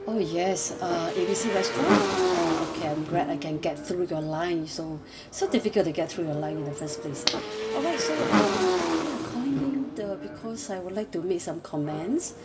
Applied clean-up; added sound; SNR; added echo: none; Motorcycle / Engine; 1 dB; reverberation time 1.9 s.